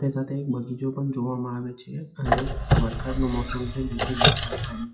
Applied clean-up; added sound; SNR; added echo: classical method WPE with log-MMSE.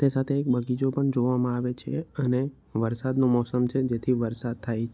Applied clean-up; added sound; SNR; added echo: none; none; none; none.